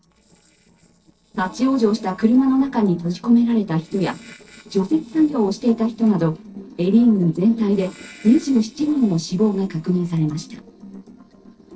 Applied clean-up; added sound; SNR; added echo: neural separator model SepFormer DNS4.